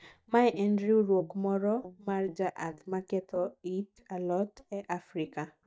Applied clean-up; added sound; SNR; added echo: neural mask model DeepFilterNet 3.